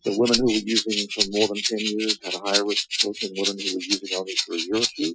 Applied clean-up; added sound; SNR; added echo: classical method Wiener filter.